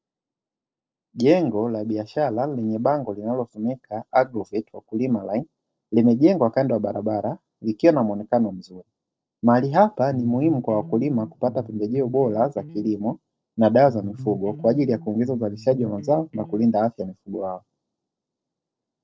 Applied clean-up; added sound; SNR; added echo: neural separator model SepFormer DNS4.